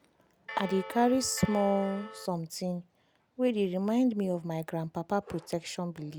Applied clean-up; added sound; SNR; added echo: none; Bell; 11 dB; none.